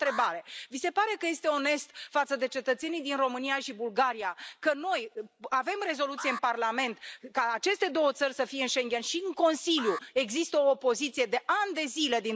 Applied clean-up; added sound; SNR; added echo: none; Alarm; 15 dB; none.